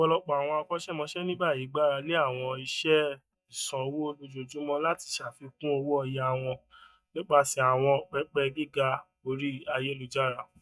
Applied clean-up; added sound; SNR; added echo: neural mask model DeepFilterNet 3.